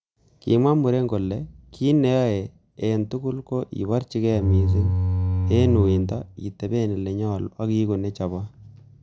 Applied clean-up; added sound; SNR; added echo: none; Bowed string instrument; -2 dB; none.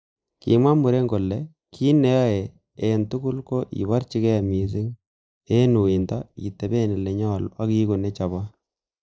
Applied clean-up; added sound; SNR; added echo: neural mask model Resemble Enhance denoiser.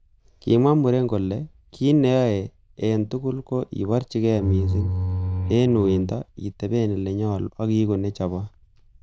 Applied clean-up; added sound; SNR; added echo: neural diffusion model UNIVERSE++.